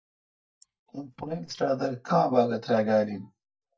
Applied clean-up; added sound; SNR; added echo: neural mask model DeepFilterNet 3.